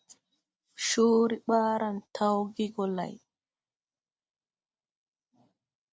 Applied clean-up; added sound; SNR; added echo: none; none; none; none.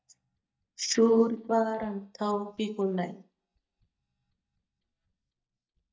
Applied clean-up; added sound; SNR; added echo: neural mask model DeepFilterNet 3.